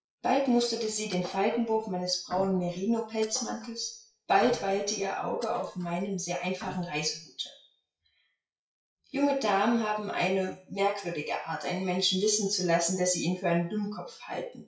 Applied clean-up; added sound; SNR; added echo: classical method WPE with log-MMSE.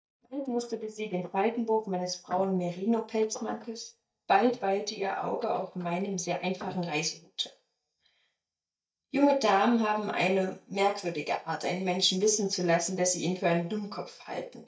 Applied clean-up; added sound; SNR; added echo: neural mask model DeepFilterNet 3.